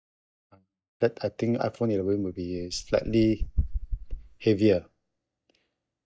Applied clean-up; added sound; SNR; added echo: neural mask model DeepFilterNet 3.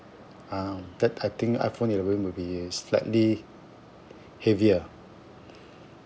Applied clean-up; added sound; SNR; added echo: none; none; none; none.